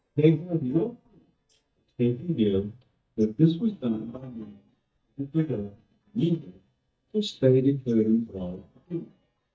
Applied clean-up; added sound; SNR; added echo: neural mask model DeepFilterNet 3.